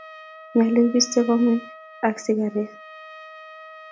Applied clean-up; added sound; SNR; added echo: none; Trumpet; 19 dB; none.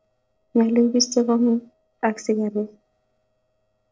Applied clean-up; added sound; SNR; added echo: neural separator model SepFormer DNS4.